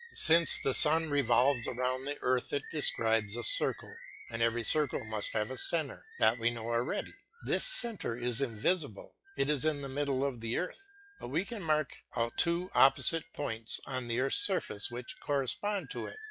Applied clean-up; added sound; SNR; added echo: classical method log-MMSE.